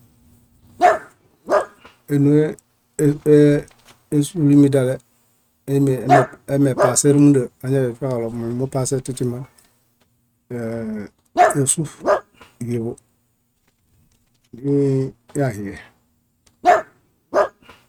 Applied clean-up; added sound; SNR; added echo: neural mask model RNNoise.